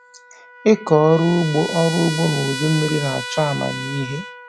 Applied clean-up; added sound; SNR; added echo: none; Trumpet; 11 dB; none.